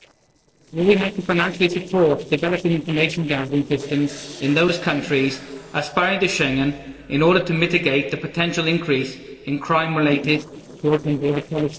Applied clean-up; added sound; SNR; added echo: neural separator model SepFormer DNS4.